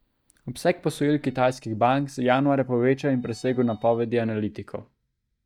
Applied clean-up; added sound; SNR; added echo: neural mask model DeepFilterNet 3.